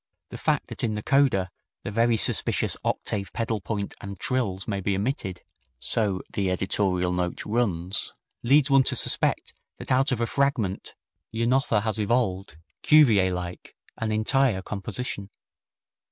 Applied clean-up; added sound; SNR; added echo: none; none; none; none.